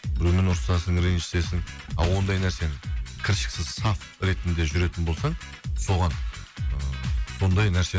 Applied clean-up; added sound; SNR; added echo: none; none; none; none.